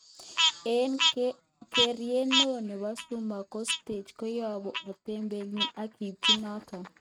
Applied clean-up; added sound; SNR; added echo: neural mask model RNNoise.